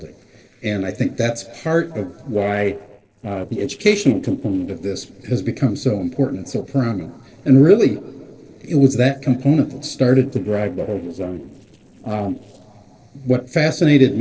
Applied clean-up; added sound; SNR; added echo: neural separator model SepFormer DNS4.